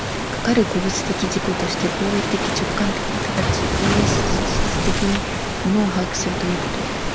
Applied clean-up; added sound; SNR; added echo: none; Waves, surf; -2 dB; none.